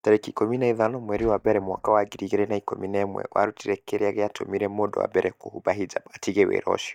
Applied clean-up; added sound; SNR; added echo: neural mask model DeepFilterNet 3.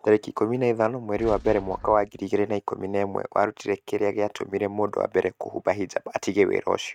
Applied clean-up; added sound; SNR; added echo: neural mask model RNNoise.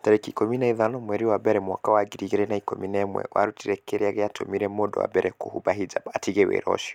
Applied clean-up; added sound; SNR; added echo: none; none; none; none.